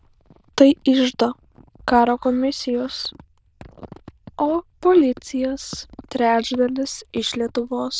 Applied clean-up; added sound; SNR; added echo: neural diffusion model UNIVERSE++.